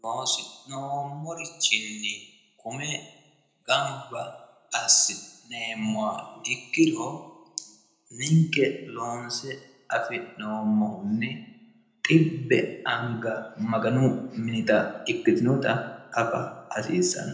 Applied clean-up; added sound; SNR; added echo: none; none; none; reverberation time 0.6 s.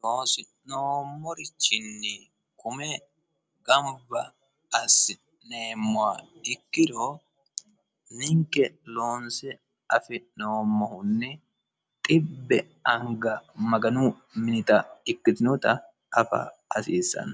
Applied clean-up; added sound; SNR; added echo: none; none; none; none.